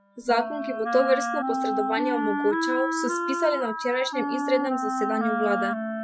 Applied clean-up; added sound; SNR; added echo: classical method spectral subtraction.